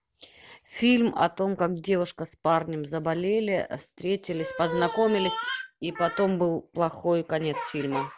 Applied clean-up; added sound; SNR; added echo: none; none; none; none.